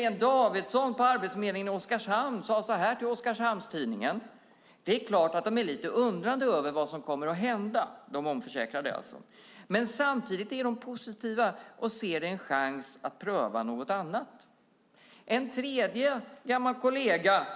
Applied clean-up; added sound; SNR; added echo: none; none; none; none.